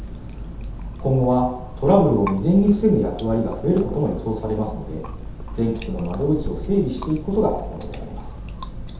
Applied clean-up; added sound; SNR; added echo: none; Chewing, mastication; 10 dB; reverberation time 0.8 s.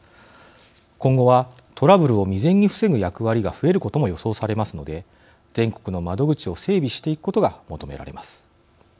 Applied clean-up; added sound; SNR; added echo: none; none; none; none.